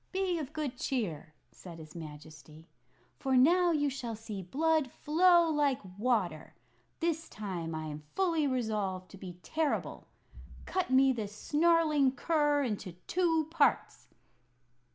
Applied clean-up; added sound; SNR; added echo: none; none; none; none.